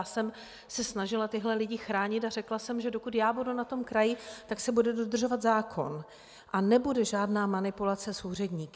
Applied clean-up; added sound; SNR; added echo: none; none; none; none.